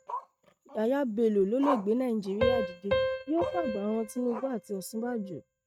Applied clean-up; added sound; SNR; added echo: neural mask model RNNoise.